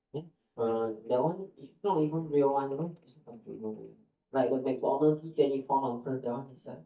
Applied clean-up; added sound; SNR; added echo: neural mask model DeepFilterNet 3.